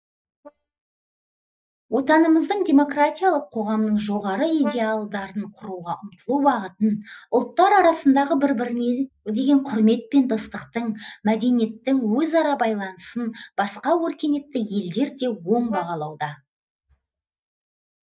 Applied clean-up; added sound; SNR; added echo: neural mask model DeepFilterNet 3.